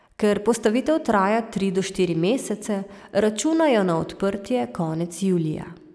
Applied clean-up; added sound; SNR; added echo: none; none; none; none.